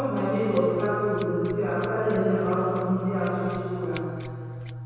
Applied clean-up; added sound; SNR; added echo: none; Scissors; 10 dB; reverberation time 2.2 s.